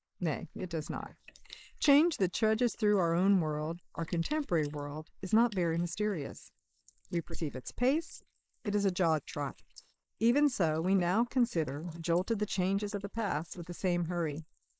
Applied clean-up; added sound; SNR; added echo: neural mask model Resemble Enhance denoiser.